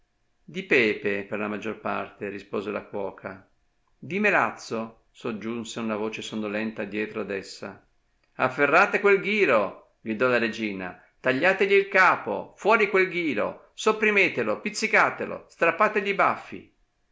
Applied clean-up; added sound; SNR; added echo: none; none; none; none.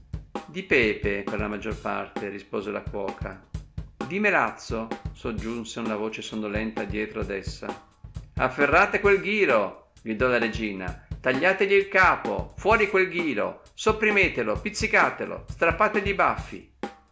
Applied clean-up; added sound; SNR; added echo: none; Drum kit; 12 dB; none.